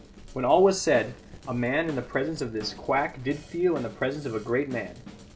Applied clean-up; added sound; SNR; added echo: none; Drum / Drum kit; 19 dB; none.